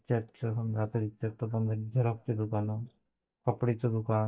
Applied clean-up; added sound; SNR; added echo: neural mask model DeepFilterNet 3.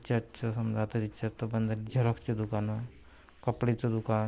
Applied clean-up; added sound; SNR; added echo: none; none; none; none.